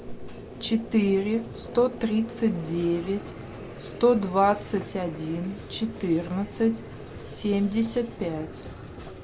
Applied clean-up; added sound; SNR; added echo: none; Vehicle; 13 dB; none.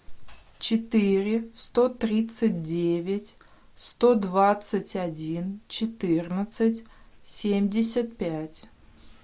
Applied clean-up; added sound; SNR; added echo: none; none; none; none.